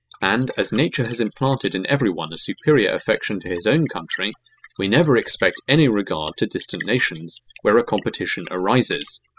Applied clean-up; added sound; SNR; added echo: classical method spectral subtraction.